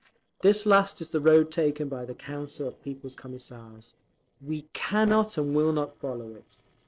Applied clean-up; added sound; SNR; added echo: neural separator model SepFormer DNS4.